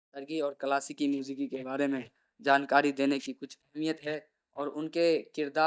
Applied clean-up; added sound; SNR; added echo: neural mask model DeepFilterNet 3.